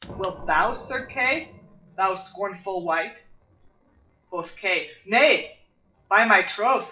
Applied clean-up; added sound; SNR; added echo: classical method WPE with log-MMSE.